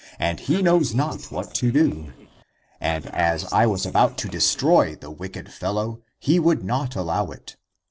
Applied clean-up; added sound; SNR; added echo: neural separator model SepFormer DNS4.